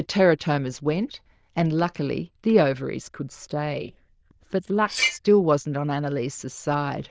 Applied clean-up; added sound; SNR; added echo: neural diffusion model UNIVERSE++.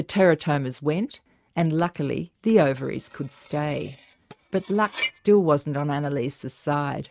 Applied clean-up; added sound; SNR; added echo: neural mask model RNNoise.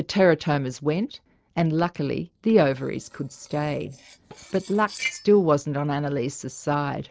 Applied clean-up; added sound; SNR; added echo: neural separator model SepFormer DNS4.